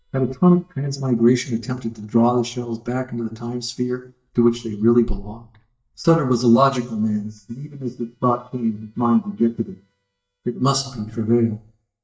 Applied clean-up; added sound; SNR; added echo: neural mask model DeepFilterNet 3.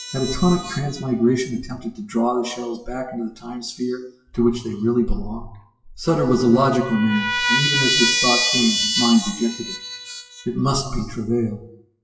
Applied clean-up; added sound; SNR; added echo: classical method WPE with log-MMSE.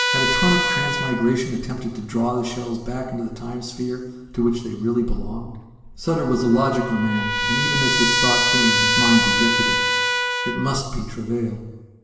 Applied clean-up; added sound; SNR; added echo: none; Trumpet; 1 dB; reverberation time 1.1 s.